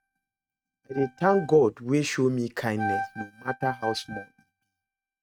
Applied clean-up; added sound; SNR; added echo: neural mask model RNNoise.